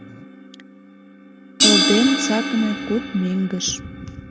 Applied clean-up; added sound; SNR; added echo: none; Crash cymbal; 0 dB; none.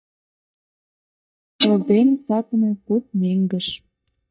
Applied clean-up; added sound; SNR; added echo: neural mask model DeepFilterNet 3.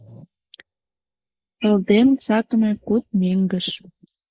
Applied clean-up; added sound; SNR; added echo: neural mask model Resemble Enhance denoiser.